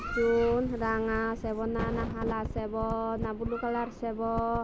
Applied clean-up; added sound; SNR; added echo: none; none; none; none.